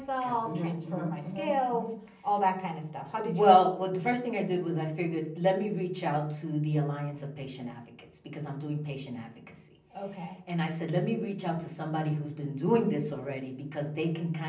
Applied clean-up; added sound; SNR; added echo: none; none; none; reverberation time 0.6 s.